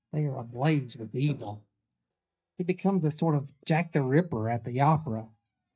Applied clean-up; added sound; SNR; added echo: neural mask model DeepFilterNet 3.